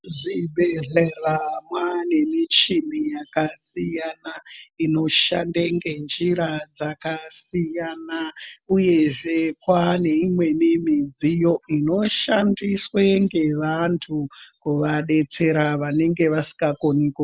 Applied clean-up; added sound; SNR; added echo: none; none; none; none.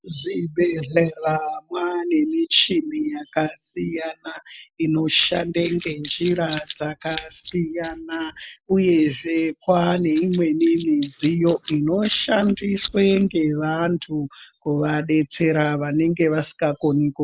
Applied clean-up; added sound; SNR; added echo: neural mask model Resemble Enhance denoiser.